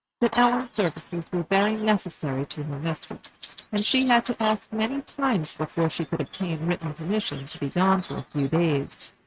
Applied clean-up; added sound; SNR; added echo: neural mask model RNNoise.